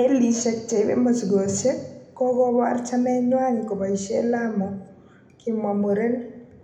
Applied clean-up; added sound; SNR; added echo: none; none; none; reverberation time 0.7 s.